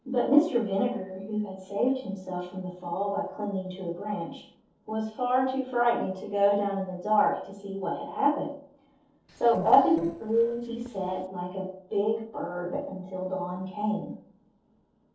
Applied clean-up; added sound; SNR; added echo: neural separator model SepFormer DNS4.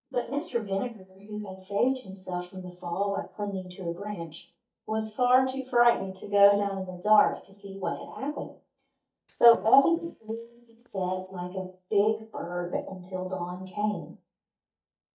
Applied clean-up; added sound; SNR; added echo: neural mask model DeepFilterNet 3.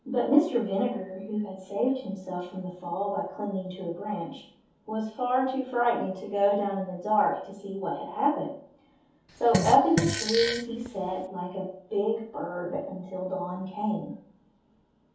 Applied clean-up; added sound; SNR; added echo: none; Fart; 2 dB; reverberation time 0.6 s.